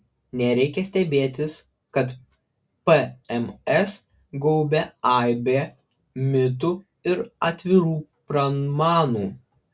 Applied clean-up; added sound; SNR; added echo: none; none; none; none.